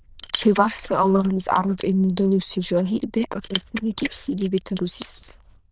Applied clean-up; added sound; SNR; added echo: neural diffusion model UNIVERSE++.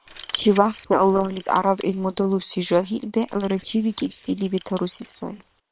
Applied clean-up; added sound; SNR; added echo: neural separator model SepFormer WHAM!.